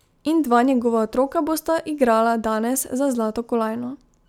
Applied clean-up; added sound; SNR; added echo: none; none; none; none.